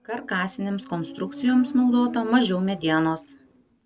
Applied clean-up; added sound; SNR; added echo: none; Motorcycle; 18 dB; none.